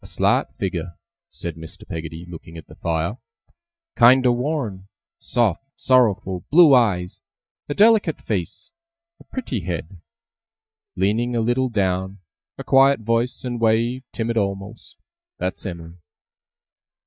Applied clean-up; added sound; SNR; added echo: neural mask model DeepFilterNet 3.